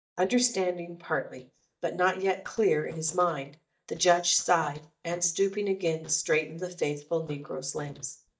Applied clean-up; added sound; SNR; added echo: neural mask model DeepFilterNet 3.